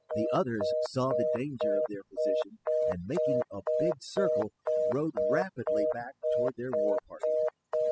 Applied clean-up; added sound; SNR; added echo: classical method spectral subtraction.